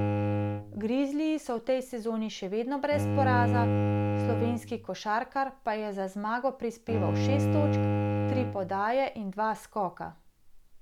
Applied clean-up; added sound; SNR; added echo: none; Bowed string instrument; 0 dB; none.